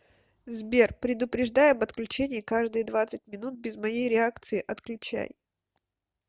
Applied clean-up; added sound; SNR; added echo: none; none; none; none.